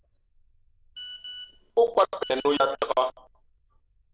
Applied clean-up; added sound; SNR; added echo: neural diffusion model UNIVERSE++.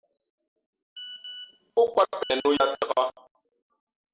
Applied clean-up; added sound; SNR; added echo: none; Telephone; 15 dB; none.